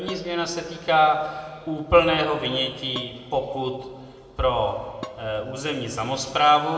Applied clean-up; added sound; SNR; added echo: none; Dishes, pots, and pans; 20 dB; reverberation time 1.5 s.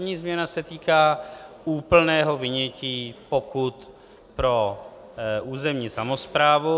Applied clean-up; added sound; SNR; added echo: none; none; none; none.